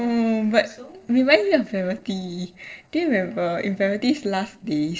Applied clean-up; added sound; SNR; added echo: neural separator model SepFormer DNS4.